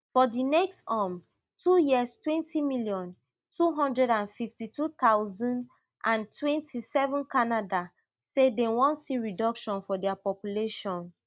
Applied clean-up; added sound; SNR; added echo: none; none; none; none.